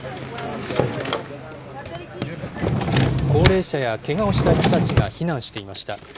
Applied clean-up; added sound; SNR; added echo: none; Drawer open or close; -3 dB; none.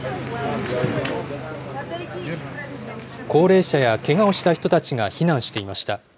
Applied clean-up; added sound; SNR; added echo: none; none; none; none.